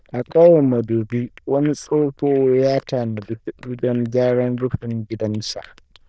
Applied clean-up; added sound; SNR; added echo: neural diffusion model UNIVERSE++.